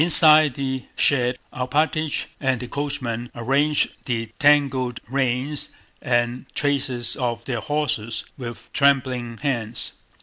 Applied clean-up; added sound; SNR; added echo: none; none; none; none.